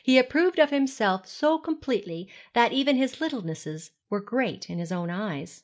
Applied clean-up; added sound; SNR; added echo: none; none; none; none.